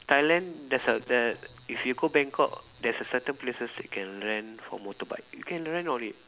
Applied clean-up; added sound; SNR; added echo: none; none; none; none.